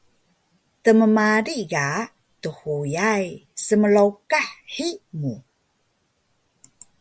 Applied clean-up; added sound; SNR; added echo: none; none; none; none.